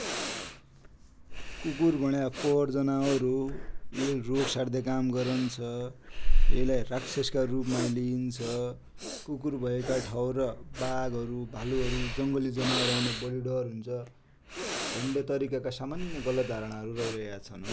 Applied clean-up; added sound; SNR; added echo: none; Breathing; 0 dB; none.